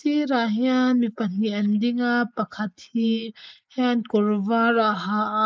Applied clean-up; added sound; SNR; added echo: neural mask model Resemble Enhance denoiser.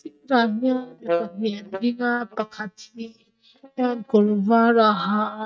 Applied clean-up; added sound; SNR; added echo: neural mask model DeepFilterNet 3.